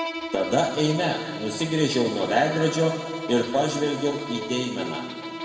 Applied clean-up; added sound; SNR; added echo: none; Bowed string instrument; 10 dB; reverberation time 2.2 s.